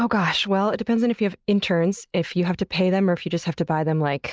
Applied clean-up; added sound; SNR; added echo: none; none; none; none.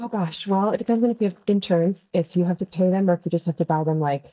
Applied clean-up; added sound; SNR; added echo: neural mask model DeepFilterNet 3.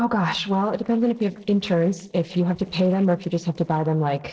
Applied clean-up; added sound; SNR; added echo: neural separator model SepFormer DNS4.